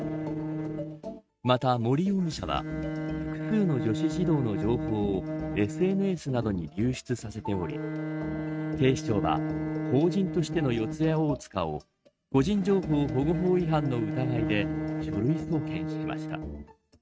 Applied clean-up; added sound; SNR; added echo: neural mask model RNNoise.